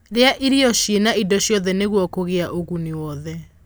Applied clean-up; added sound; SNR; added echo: none; none; none; none.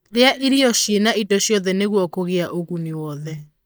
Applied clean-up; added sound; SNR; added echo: neural mask model DeepFilterNet 3.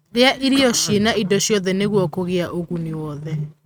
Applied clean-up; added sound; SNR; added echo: neural mask model RNNoise.